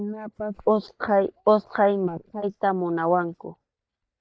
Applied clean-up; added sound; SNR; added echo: neural mask model DeepFilterNet 3.